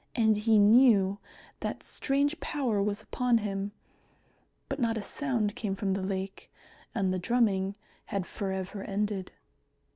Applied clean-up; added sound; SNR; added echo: none; none; none; none.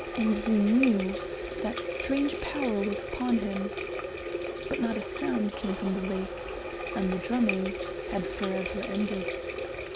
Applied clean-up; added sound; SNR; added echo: none; Water tap, faucet; 4 dB; none.